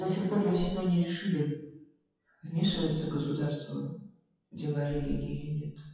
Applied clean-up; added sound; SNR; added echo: classical method WPE with log-MMSE.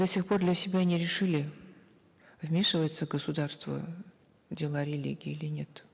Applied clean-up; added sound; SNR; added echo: none; none; none; none.